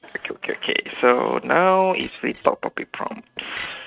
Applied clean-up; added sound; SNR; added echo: neural mask model RNNoise.